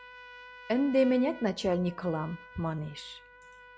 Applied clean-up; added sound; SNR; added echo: none; Trumpet; 19 dB; none.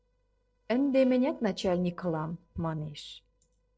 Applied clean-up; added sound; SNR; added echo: neural separator model SepFormer DNS4.